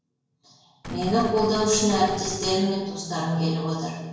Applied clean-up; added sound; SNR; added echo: none; Gunshot, gunfire; 14 dB; reverberation time 1.0 s.